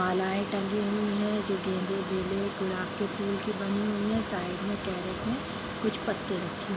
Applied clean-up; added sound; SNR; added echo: none; none; none; none.